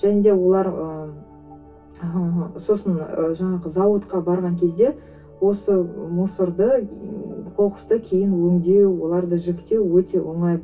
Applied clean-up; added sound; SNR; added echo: none; none; none; reverberation time 0.2 s.